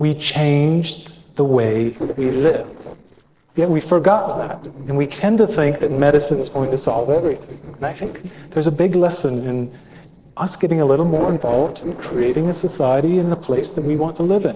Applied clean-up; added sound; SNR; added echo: neural separator model SepFormer DNS4.